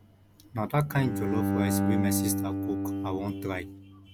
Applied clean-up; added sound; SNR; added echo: none; Bowed string instrument; -2 dB; none.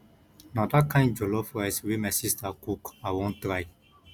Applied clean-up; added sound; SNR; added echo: none; none; none; none.